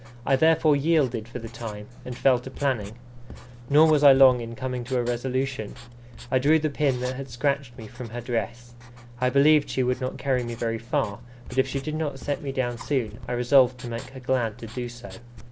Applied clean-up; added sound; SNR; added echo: none; Writing; 16 dB; none.